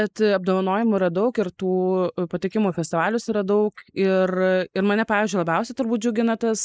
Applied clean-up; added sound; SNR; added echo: neural mask model Resemble Enhance denoiser.